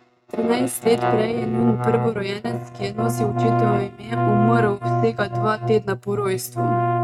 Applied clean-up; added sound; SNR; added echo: neural mask model RNNoise.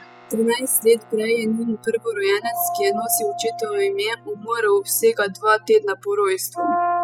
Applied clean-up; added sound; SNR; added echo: classical method spectral subtraction.